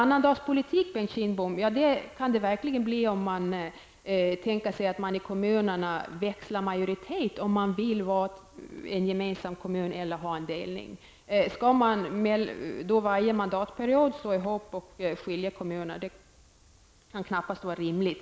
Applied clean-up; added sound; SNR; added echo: none; none; none; none.